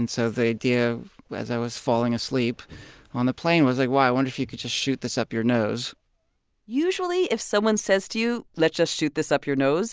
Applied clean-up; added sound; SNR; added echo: none; none; none; none.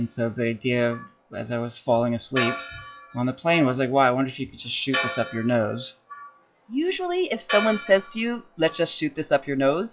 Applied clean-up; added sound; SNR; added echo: classical method WPE with log-MMSE.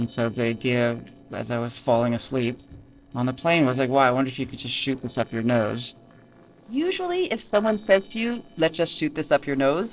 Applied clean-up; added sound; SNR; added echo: neural separator model SepFormer DNS4.